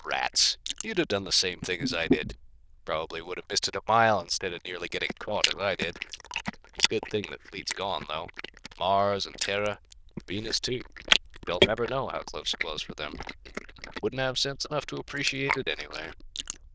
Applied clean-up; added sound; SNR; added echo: neural diffusion model UNIVERSE++.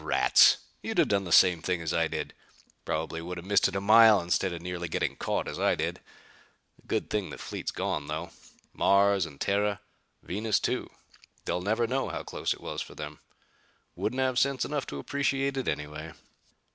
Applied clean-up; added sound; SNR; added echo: none; none; none; none.